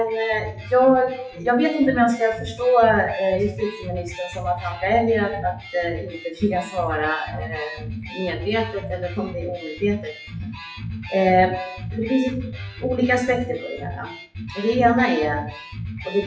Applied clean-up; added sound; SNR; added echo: classical method WPE with log-MMSE.